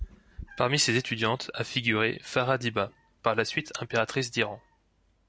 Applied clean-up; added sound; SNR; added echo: none; Meow; 20 dB; none.